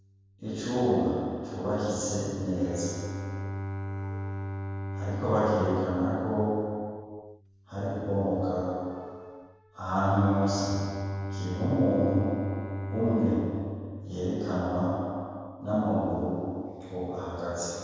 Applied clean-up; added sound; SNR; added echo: none; Bowed string instrument; 9 dB; reverberation time 2.1 s.